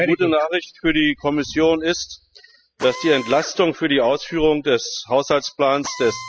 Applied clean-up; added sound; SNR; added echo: classical method spectral subtraction.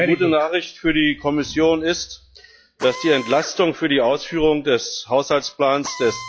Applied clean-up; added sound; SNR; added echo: classical method log-MMSE.